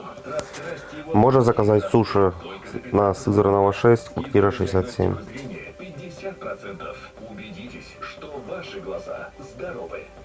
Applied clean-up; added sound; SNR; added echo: none; none; none; none.